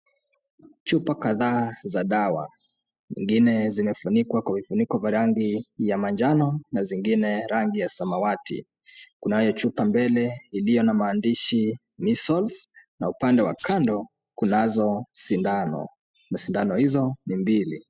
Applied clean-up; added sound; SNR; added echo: classical method spectral subtraction.